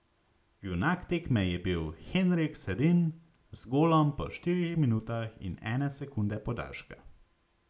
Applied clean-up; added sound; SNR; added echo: none; none; none; none.